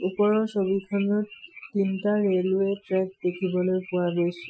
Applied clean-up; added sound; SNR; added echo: classical method Wiener filter.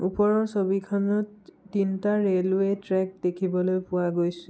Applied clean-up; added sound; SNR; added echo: none; none; none; none.